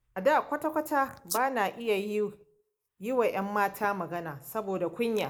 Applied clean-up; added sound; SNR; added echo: neural mask model Resemble Enhance denoiser.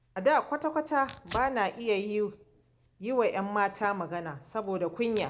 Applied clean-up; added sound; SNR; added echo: none; Tearing; 18 dB; none.